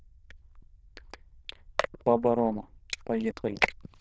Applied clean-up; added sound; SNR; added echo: neural diffusion model UNIVERSE++.